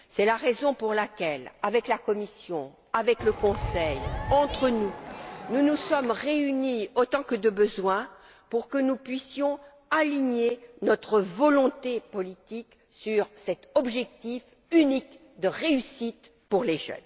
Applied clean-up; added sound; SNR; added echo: none; Crowd; 8 dB; none.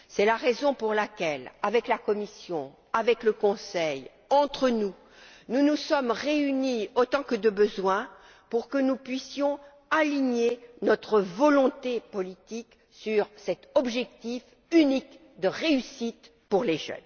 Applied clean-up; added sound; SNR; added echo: none; none; none; none.